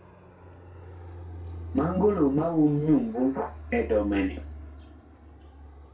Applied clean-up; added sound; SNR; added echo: none; Fixed-wing aircraft, airplane; 13 dB; reverberation time 0.3 s.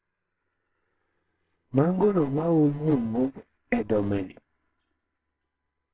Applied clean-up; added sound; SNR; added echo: neural separator model SepFormer WHAMR!.